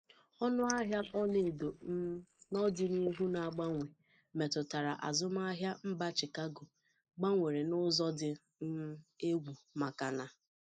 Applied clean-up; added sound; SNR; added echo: neural mask model Resemble Enhance denoiser.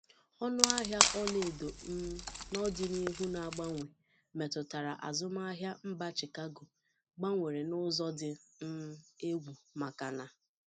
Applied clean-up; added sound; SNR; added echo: none; Wood; -3 dB; none.